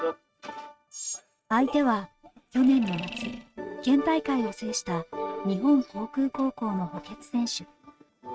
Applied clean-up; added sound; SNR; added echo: neural mask model RNNoise.